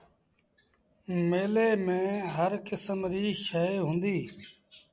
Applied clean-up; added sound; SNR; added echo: none; none; none; none.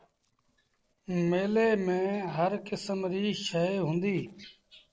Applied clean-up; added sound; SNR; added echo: neural separator model SepFormer DNS4.